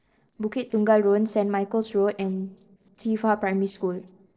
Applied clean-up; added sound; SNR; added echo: neural separator model SepFormer DNS4.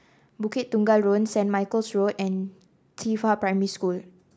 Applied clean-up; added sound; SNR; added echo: none; none; none; none.